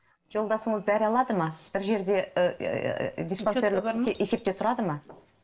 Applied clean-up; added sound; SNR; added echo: neural separator model SepFormer DNS4.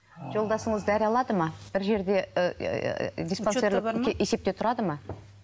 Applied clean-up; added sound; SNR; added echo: none; none; none; none.